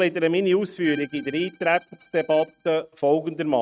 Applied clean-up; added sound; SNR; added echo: neural mask model RNNoise.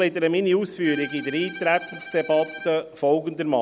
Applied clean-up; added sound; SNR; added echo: none; Bowed string instrument; 16 dB; none.